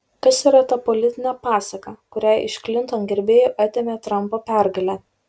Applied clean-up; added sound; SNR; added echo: none; none; none; none.